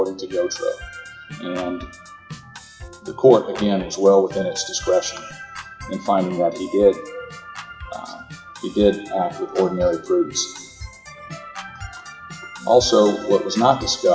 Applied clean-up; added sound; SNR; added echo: classical method WPE with log-MMSE.